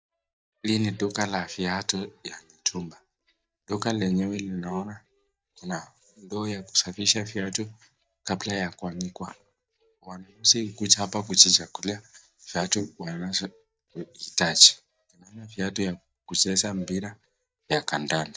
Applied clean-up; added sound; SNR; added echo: neural mask model DeepFilterNet 3.